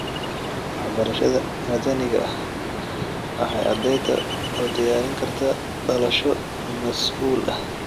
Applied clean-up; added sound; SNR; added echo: none; Ocean; 4 dB; none.